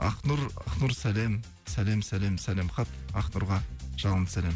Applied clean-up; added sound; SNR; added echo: none; none; none; none.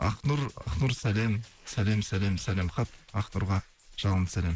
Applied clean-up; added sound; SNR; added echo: neural mask model Resemble Enhance denoiser.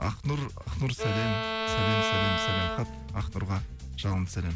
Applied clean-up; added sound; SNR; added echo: none; Bowed string instrument; 1 dB; none.